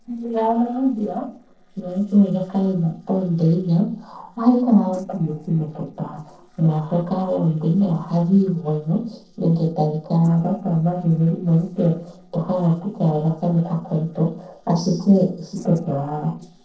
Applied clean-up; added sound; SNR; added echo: neural separator model SepFormer DNS4.